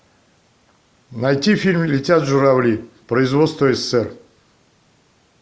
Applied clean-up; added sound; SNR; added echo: none; none; none; none.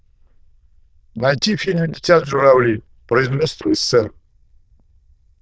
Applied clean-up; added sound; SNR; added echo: neural diffusion model UNIVERSE++.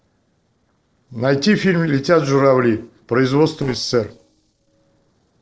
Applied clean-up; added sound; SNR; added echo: neural separator model SepFormer DNS4.